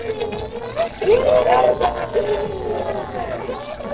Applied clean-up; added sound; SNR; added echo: neural separator model SepFormer DNS4.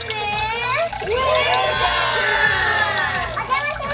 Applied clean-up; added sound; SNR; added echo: none; Drip; 11 dB; reverberation time 0.7 s.